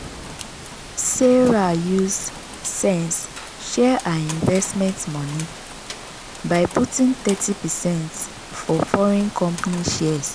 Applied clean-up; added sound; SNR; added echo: none; Rain; 14 dB; none.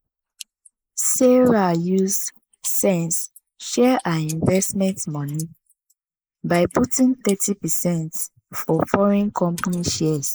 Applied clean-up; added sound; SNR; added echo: neural mask model Resemble Enhance denoiser.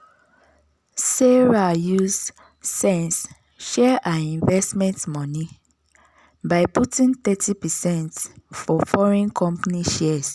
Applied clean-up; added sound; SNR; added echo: none; none; none; none.